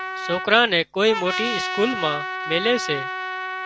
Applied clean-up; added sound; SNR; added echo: none; Trumpet; 6 dB; none.